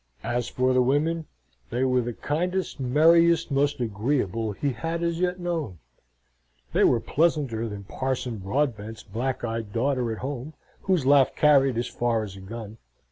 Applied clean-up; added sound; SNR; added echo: none; none; none; none.